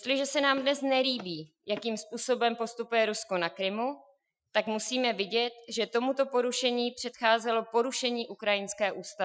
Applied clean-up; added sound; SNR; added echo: classical method Wiener filter.